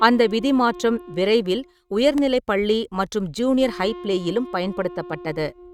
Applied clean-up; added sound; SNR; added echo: neural mask model RNNoise.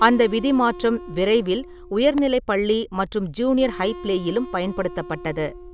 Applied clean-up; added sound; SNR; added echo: none; Wind instrument, woodwind instrument; 17 dB; none.